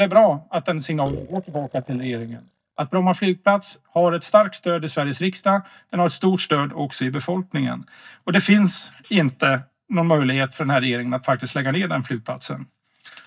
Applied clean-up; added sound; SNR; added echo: neural mask model DeepFilterNet 3.